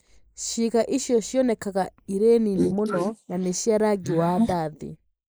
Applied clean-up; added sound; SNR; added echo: neural mask model Resemble Enhance denoiser.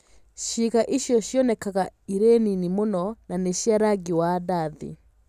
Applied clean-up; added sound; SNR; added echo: none; none; none; none.